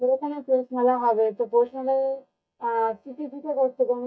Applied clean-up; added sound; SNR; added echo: neural mask model DeepFilterNet 3.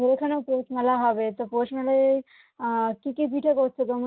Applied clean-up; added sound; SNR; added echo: none; none; none; none.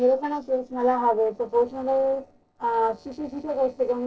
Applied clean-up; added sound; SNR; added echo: neural separator model SepFormer DNS4.